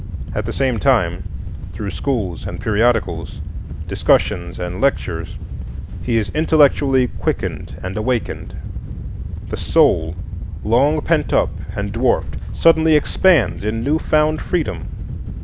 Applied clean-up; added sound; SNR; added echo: none; Wind / Boat, Water vehicle; 6 dB; none.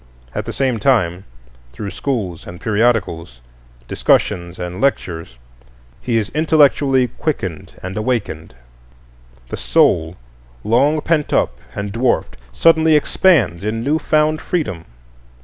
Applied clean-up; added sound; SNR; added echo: none; none; none; none.